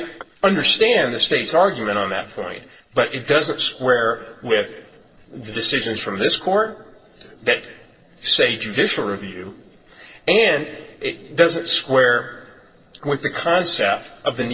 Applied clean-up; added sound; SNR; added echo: neural separator model SepFormer DNS4.